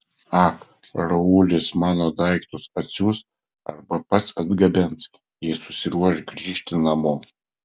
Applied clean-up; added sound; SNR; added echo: none; none; none; none.